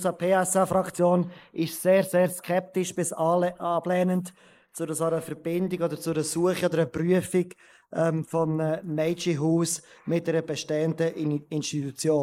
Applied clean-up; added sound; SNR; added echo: neural mask model Resemble Enhance denoiser.